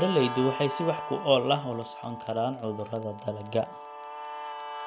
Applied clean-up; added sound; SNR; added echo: none; Guitar; 9 dB; none.